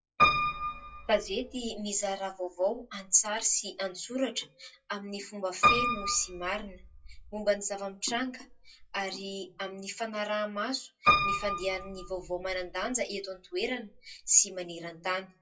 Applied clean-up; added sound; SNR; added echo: classical method WPE with log-MMSE.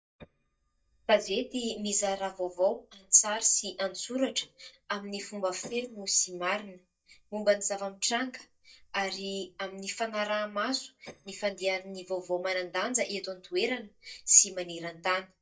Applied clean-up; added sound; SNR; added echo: neural mask model DeepFilterNet 3.